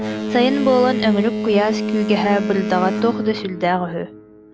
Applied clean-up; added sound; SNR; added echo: none; Boat, Water vehicle; 4 dB; none.